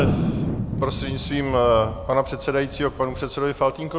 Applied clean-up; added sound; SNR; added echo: none; Thunder; 4 dB; none.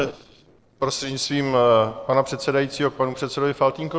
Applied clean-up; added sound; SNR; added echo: neural separator model SepFormer DNS4.